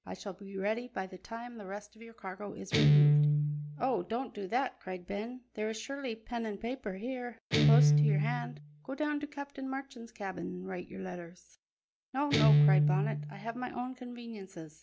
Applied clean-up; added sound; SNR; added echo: none; Guitar; -5 dB; none.